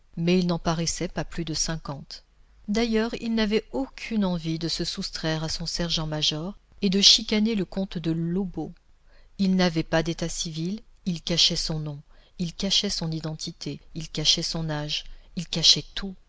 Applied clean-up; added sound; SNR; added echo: none; none; none; none.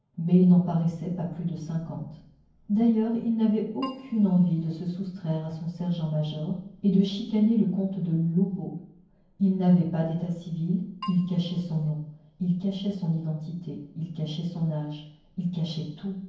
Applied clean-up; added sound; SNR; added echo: none; Keyboard (musical); 17 dB; reverberation time 0.9 s.